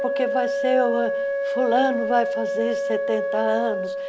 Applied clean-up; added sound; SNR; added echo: none; Wind instrument, woodwind instrument; 0 dB; none.